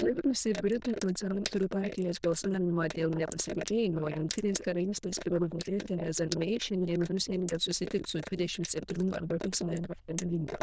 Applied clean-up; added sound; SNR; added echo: neural diffusion model UNIVERSE++.